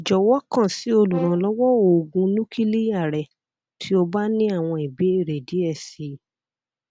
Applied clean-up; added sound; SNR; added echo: none; Brass instrument; 15 dB; none.